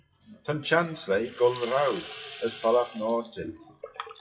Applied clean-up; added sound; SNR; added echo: classical method WPE with log-MMSE.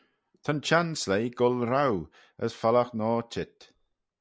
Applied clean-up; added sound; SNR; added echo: none; none; none; none.